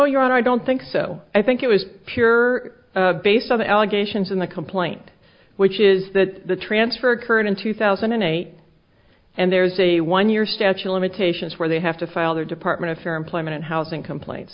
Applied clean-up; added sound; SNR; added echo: none; none; none; none.